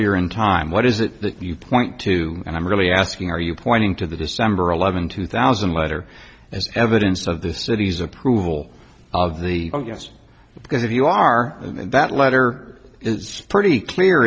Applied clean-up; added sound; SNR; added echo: none; none; none; none.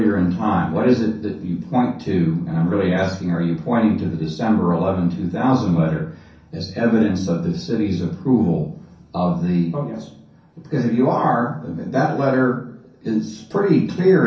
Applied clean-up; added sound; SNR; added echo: none; none; none; reverberation time 0.6 s.